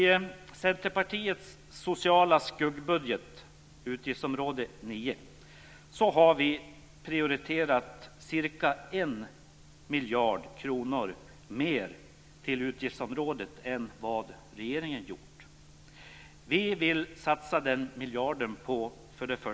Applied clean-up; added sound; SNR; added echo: none; none; none; none.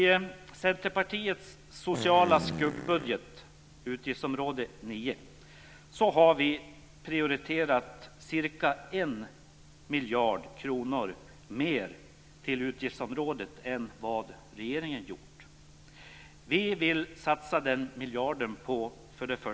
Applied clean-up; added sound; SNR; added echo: none; Fart; 6 dB; none.